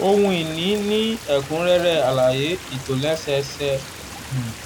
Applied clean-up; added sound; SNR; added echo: none; Stream; 14 dB; none.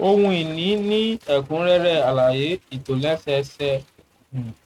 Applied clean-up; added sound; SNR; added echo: neural mask model RNNoise.